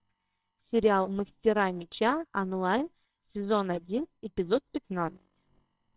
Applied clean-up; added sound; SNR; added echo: neural separator model SepFormer WHAMR!.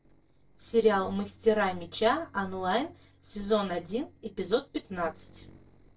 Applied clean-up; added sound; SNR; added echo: neural separator model SepFormer DNS4.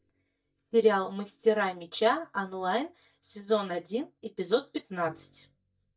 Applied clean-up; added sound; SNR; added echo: neural mask model DeepFilterNet 3.